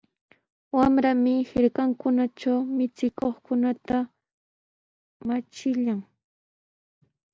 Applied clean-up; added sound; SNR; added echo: none; none; none; none.